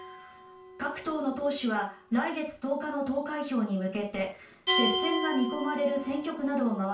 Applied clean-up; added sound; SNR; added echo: none; Glass; -4 dB; reverberation time 0.3 s.